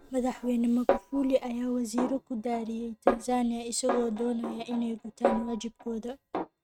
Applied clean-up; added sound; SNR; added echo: neural mask model RNNoise.